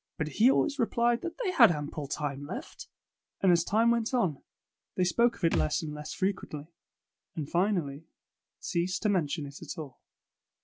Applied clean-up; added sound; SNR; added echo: none; Thump, thud; 7 dB; none.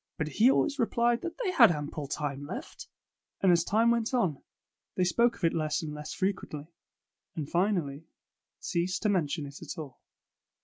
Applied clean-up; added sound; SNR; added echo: none; none; none; none.